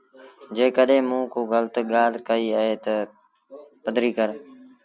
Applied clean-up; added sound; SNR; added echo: none; none; none; none.